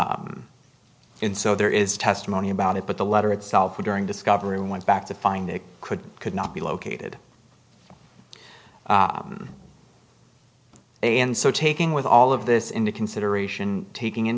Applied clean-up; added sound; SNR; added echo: none; none; none; none.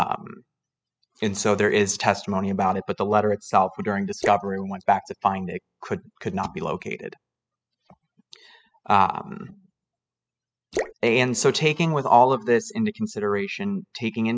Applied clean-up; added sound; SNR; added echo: classical method spectral subtraction.